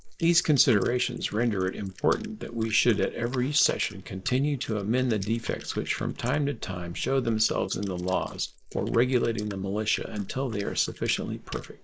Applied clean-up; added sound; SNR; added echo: neural mask model Resemble Enhance denoiser.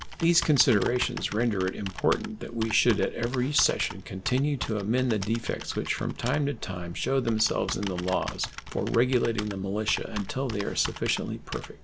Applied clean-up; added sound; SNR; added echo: none; Computer keyboard; 11 dB; none.